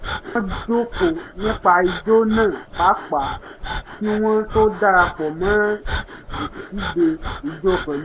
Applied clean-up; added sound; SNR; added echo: none; Breathing; 9 dB; none.